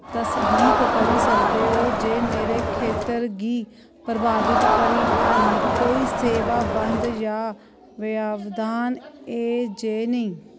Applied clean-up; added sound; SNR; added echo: none; Crowd; -4 dB; none.